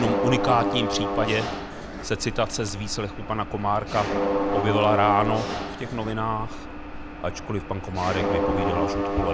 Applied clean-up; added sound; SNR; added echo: none; Mechanisms; 1 dB; none.